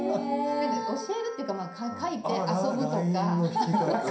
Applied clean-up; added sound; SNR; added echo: none; Wind instrument, woodwind instrument; 19 dB; reverberation time 0.5 s.